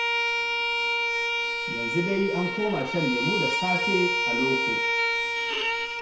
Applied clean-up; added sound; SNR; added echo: none; Bowed string instrument; -4 dB; reverberation time 0.6 s.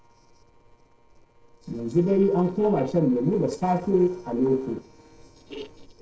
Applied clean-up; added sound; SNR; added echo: neural separator model SepFormer DNS4.